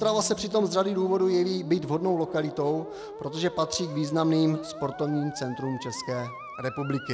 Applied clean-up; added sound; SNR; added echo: none; Musical instrument; 13 dB; none.